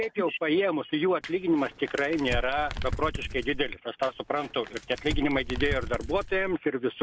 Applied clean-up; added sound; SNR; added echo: none; Crumpling, crinkling; 7 dB; none.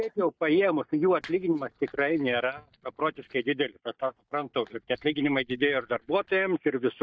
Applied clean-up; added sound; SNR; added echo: neural mask model DeepFilterNet 3.